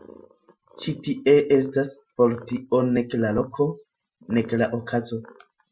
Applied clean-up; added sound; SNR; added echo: classical method Wiener filter.